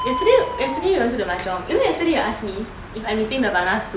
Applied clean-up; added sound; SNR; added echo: none; Bird; 12 dB; none.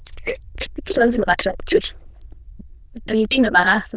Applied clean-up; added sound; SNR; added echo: neural diffusion model UNIVERSE++.